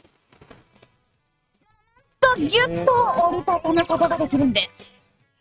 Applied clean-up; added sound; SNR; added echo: neural mask model RNNoise.